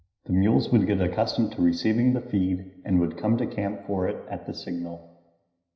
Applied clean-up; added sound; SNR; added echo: none; none; none; reverberation time 0.9 s.